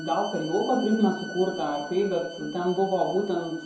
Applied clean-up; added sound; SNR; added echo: none; Bowed string instrument; 16 dB; reverberation time 2.6 s.